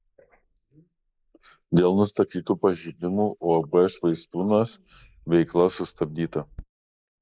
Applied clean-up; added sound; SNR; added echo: neural mask model Resemble Enhance denoiser.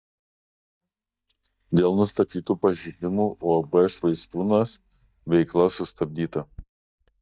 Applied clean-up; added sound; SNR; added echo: neural mask model DeepFilterNet 3.